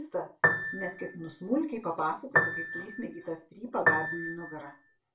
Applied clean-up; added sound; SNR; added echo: none; Piano; -4 dB; reverberation time 0.3 s.